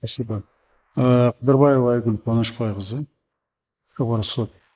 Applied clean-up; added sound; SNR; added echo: neural mask model Resemble Enhance denoiser.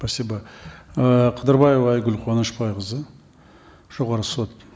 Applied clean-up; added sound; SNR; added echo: none; none; none; none.